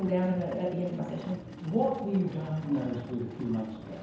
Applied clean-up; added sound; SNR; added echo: none; Livestock, farm animals, working animals; 15 dB; reverberation time 0.9 s.